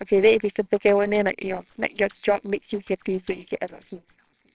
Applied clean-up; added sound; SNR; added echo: neural separator model SepFormer WHAMR!.